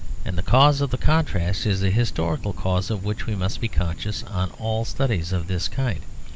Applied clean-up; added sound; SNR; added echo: none; Thunder + Frog; 8 dB; none.